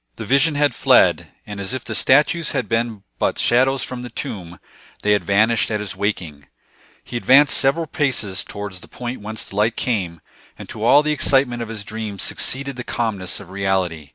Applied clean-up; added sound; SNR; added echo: none; none; none; none.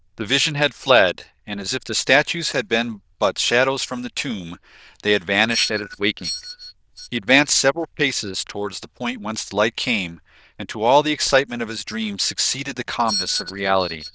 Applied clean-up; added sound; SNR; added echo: neural diffusion model UNIVERSE++.